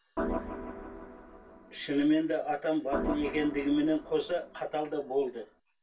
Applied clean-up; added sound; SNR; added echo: none; Organ; 8 dB; reverberation time 0.2 s.